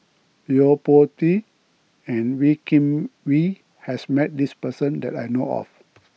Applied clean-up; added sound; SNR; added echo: none; none; none; none.